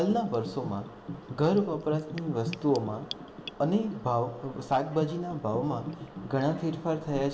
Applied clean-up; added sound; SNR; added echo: none; Bathtub (filling or washing) / Gurgling; 11 dB; reverberation time 0.9 s.